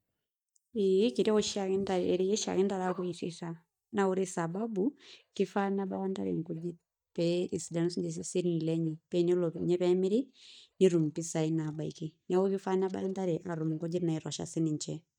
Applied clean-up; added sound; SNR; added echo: neural mask model DeepFilterNet 3.